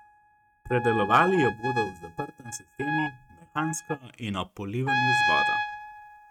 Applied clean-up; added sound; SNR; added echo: neural mask model RNNoise.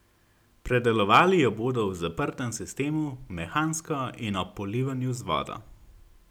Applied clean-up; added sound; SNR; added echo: none; none; none; none.